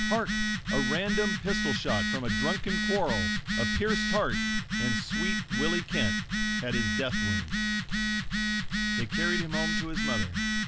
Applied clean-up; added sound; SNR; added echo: none; Telephone; -4 dB; none.